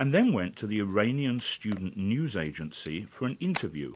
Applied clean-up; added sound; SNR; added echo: none; Camera; 19 dB; none.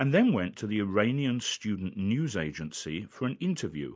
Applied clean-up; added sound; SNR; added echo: none; none; none; none.